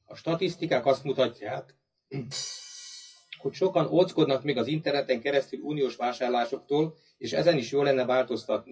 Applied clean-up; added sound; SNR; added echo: classical method WPE with log-MMSE.